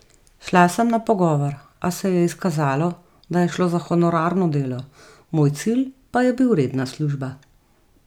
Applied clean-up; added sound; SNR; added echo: none; none; none; none.